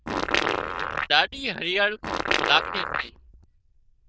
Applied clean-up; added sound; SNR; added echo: neural diffusion model UNIVERSE++.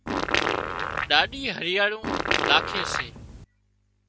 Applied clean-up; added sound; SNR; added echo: none; Fart; -1 dB; none.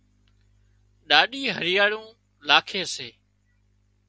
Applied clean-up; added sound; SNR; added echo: none; none; none; none.